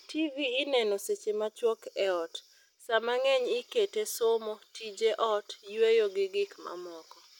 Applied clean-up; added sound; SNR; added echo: none; none; none; none.